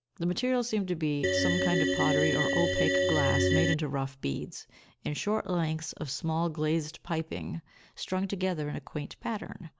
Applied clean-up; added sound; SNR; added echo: none; Organ; -4 dB; none.